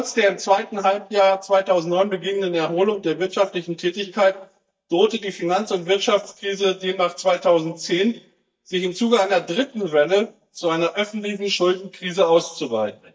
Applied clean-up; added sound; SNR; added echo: neural mask model DeepFilterNet 3.